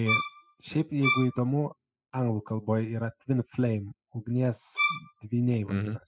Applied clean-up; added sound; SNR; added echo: classical method spectral subtraction.